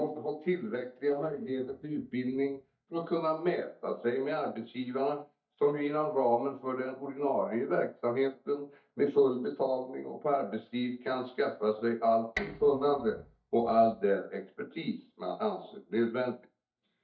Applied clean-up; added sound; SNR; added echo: neural mask model DeepFilterNet 3.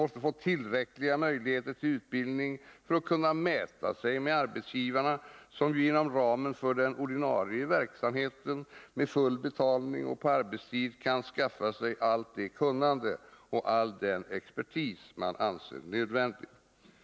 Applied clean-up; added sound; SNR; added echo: none; none; none; none.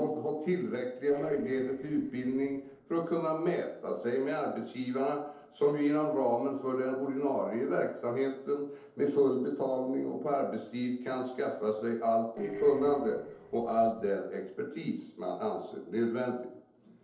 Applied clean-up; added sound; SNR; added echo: neural separator model SepFormer DNS4.